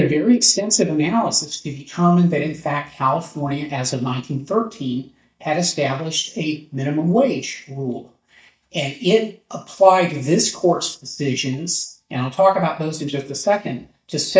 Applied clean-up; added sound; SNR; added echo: neural mask model DeepFilterNet 3.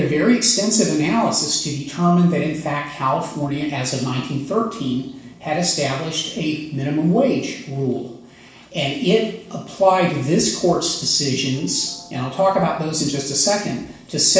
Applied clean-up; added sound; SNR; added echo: neural separator model SepFormer DNS4.